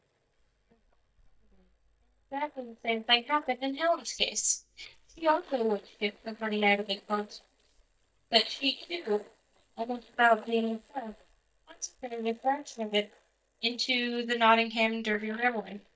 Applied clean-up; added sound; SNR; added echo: neural mask model DeepFilterNet 3.